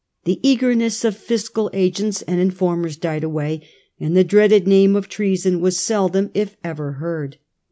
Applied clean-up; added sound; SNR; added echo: none; none; none; none.